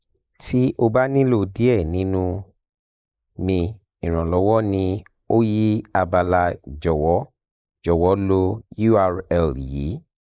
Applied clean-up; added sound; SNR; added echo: neural mask model Resemble Enhance denoiser.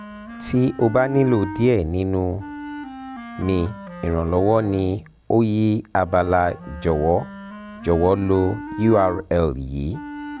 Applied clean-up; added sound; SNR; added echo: none; Wind instrument, woodwind instrument; 14 dB; none.